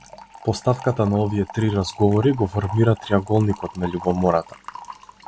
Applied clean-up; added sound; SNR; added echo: none; Fill (with liquid) / Trickle, dribble; 18 dB; none.